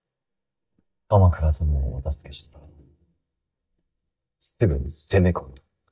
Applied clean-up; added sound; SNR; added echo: neural mask model DeepFilterNet 3.